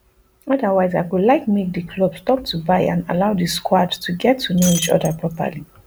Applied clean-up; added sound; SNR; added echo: none; Shatter; 9 dB; none.